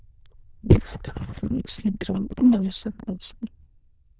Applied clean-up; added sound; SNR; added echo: neural diffusion model UNIVERSE++.